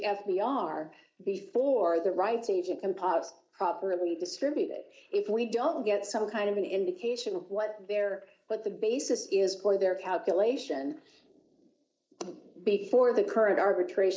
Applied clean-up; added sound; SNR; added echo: neural mask model Resemble Enhance denoiser.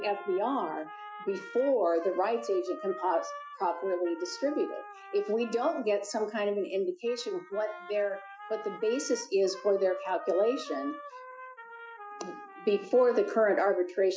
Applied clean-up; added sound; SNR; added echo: classical method Wiener filter.